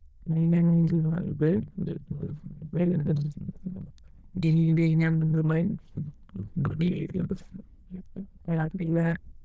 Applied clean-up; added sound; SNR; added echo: neural diffusion model UNIVERSE++.